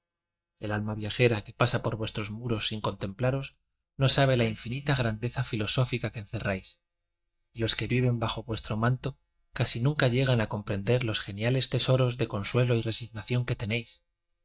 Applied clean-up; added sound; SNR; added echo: neural mask model DeepFilterNet 3.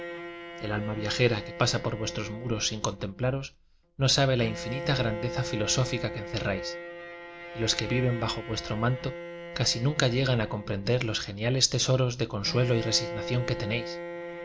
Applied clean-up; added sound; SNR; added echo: none; Bowed string instrument; 10 dB; none.